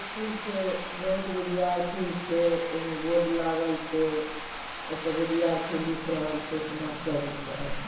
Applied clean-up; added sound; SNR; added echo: none; Bathtub (filling or washing); 6 dB; reverberation time 1.0 s.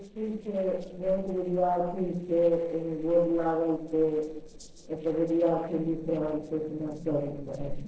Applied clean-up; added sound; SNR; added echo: neural separator model SepFormer DNS4.